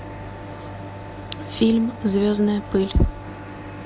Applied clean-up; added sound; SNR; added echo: none; Wind instrument, woodwind instrument; 19 dB; none.